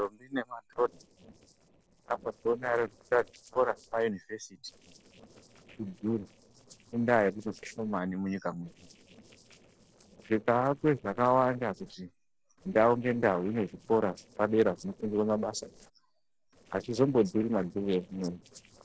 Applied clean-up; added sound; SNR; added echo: neural separator model SepFormer DNS4.